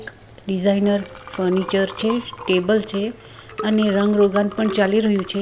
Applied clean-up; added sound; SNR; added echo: none; Liquid; 15 dB; none.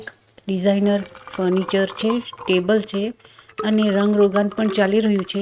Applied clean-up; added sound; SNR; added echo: neural mask model RNNoise.